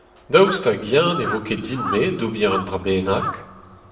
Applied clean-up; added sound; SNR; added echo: none; Crow; 11 dB; reverberation time 0.7 s.